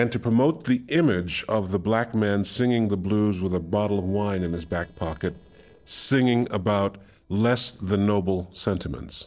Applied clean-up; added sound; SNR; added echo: neural separator model SepFormer DNS4.